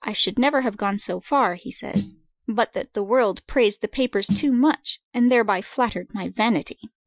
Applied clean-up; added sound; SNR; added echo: classical method Wiener filter.